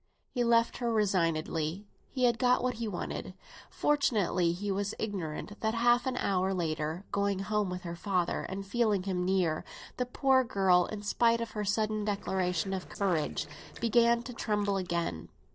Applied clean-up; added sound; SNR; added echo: neural separator model SepFormer DNS4.